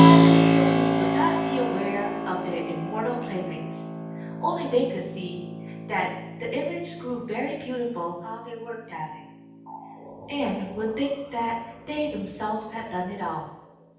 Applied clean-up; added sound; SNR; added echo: none; Keyboard (musical); -3 dB; reverberation time 0.9 s.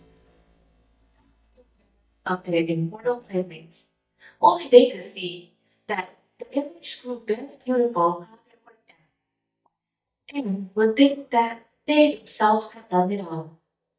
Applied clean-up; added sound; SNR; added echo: neural mask model DeepFilterNet 3.